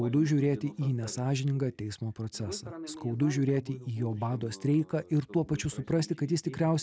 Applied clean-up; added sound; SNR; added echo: none; none; none; none.